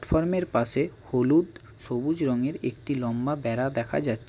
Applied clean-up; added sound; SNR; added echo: none; none; none; none.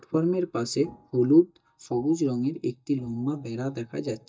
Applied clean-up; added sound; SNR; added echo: neural mask model DeepFilterNet 3.